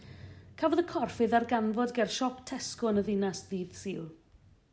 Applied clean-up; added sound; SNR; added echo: none; none; none; none.